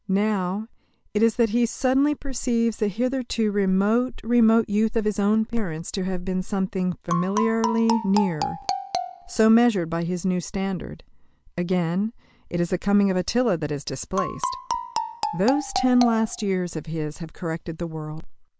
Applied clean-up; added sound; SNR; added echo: none; Marimba, xylophone; 6 dB; none.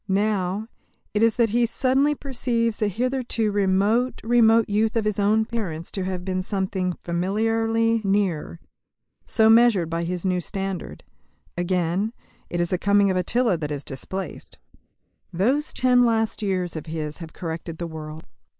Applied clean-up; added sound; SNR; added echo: neural mask model Resemble Enhance denoiser.